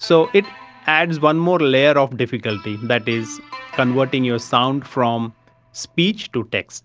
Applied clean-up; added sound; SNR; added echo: none; none; none; none.